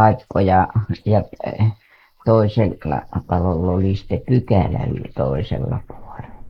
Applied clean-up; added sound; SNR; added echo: neural mask model Resemble Enhance denoiser.